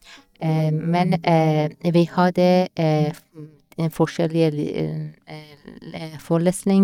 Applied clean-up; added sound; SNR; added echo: neural mask model DeepFilterNet 3.